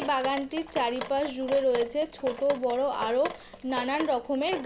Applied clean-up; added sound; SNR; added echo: none; Drip; 11 dB; none.